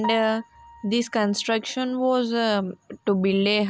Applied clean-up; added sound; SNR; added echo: none; Piano; 17 dB; none.